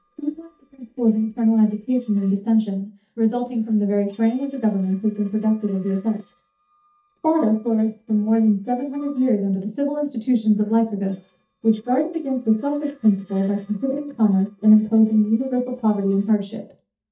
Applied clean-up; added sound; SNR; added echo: neural mask model DeepFilterNet 3.